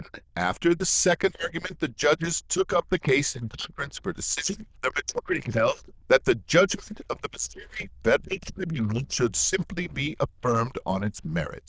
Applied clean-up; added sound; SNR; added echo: neural diffusion model UNIVERSE++.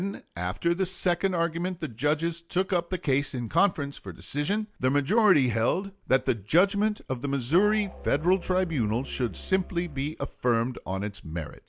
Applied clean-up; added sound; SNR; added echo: none; Musical instrument; 17 dB; none.